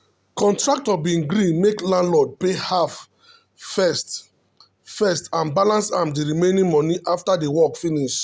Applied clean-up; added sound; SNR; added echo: none; none; none; none.